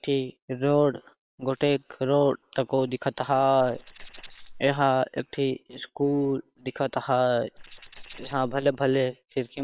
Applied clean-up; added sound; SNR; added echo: neural separator model SepFormer WHAM!.